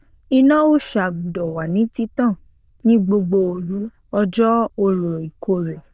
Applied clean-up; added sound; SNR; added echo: neural diffusion model UNIVERSE++.